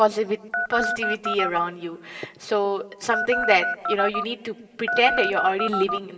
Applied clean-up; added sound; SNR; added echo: none; Telephone; 2 dB; reverberation time 2.2 s.